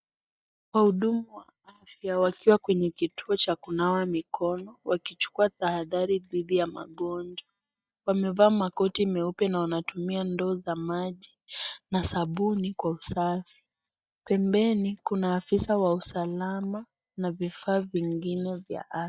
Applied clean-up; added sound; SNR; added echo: neural mask model DeepFilterNet 3.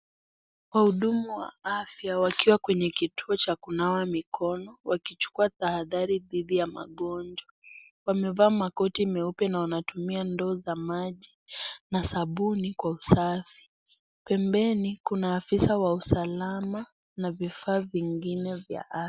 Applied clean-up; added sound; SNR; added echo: none; none; none; none.